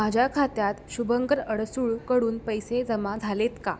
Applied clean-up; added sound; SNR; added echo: none; none; none; none.